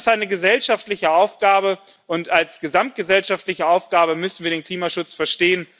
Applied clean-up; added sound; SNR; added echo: none; none; none; none.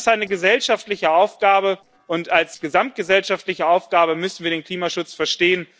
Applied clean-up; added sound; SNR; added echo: neural separator model SepFormer DNS4.